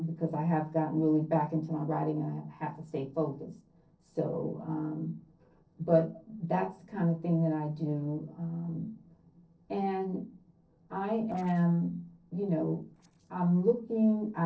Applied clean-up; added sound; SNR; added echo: neural separator model SepFormer DNS4.